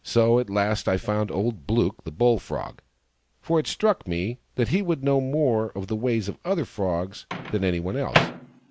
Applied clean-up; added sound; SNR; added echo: none; Microwave oven; 11 dB; none.